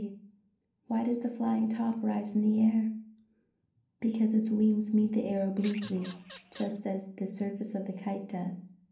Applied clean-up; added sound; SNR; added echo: none; Bird vocalization, bird call, bird song / Fowl; 16 dB; reverberation time 0.6 s.